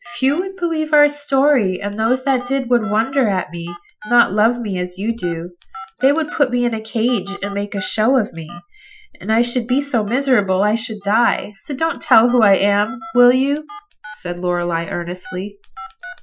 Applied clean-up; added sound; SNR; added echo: classical method Wiener filter.